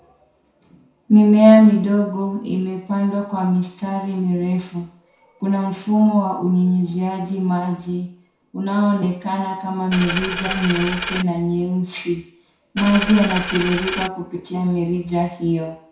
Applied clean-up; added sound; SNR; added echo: none; Coin (dropping); 6 dB; reverberation time 0.6 s.